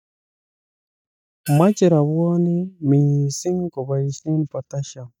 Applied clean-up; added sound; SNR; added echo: neural mask model DeepFilterNet 3.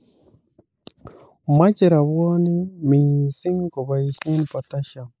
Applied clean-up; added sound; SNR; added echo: neural mask model Resemble Enhance denoiser.